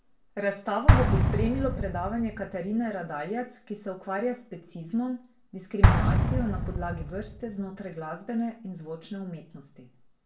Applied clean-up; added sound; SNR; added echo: none; Explosion; -4 dB; reverberation time 0.3 s.